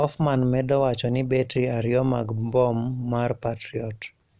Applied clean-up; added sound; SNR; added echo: none; none; none; none.